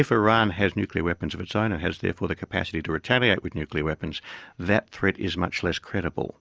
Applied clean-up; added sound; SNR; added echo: none; none; none; none.